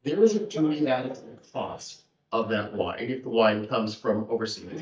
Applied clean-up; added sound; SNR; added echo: neural mask model DeepFilterNet 3.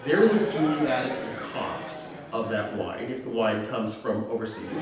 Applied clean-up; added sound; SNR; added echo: none; Crowd; 10 dB; reverberation time 0.9 s.